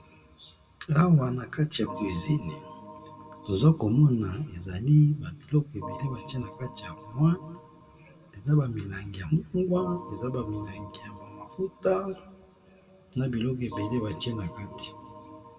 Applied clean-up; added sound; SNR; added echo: none; Organ; 18 dB; reverberation time 1.4 s.